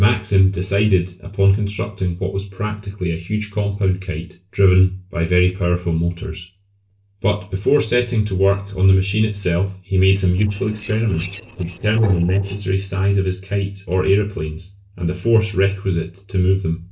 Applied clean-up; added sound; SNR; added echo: neural separator model SepFormer DNS4.